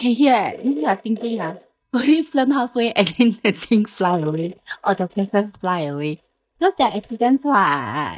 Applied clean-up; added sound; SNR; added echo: neural mask model DeepFilterNet 3.